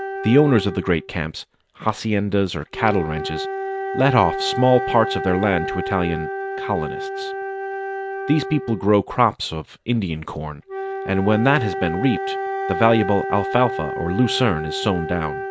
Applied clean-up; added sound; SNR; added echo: none; Wind instrument, woodwind instrument; 6 dB; none.